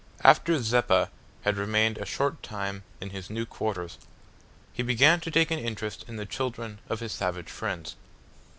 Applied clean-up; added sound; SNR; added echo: none; none; none; none.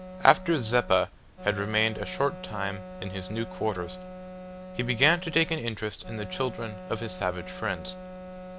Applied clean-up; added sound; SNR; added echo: none; Wind instrument, woodwind instrument; 13 dB; none.